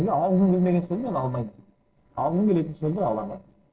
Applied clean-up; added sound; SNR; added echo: neural separator model SepFormer DNS4.